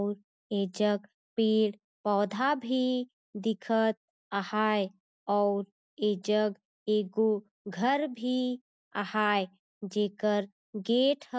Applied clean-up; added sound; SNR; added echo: none; none; none; none.